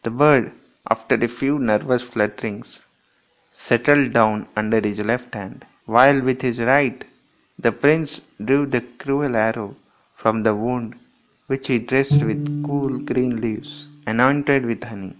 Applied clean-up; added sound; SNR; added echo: none; Bowed string instrument; 5 dB; none.